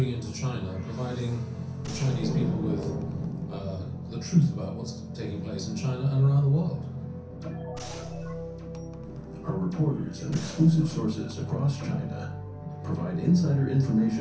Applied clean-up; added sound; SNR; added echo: none; Gunshot, gunfire; 20 dB; reverberation time 0.6 s.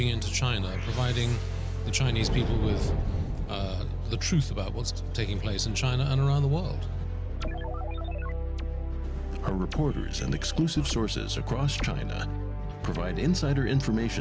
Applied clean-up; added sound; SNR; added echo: none; none; none; none.